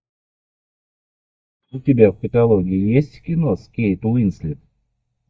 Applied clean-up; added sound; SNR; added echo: neural mask model DeepFilterNet 3.